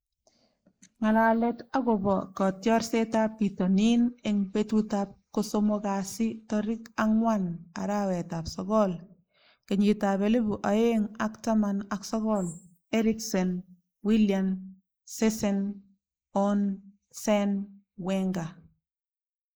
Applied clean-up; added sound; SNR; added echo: neural mask model Resemble Enhance denoiser.